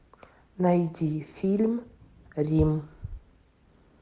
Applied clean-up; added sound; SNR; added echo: none; none; none; none.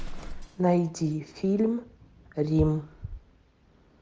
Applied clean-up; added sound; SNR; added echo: none; Explosion; 14 dB; none.